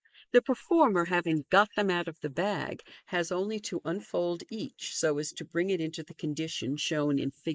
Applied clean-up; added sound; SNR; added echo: neural mask model Resemble Enhance denoiser.